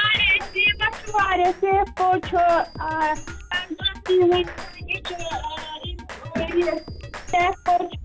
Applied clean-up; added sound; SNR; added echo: none; Drum kit; 13 dB; none.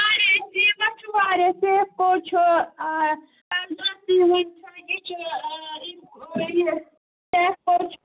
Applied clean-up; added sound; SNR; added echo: none; none; none; none.